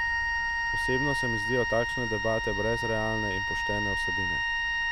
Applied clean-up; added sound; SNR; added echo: none; Wind instrument, woodwind instrument; -3 dB; none.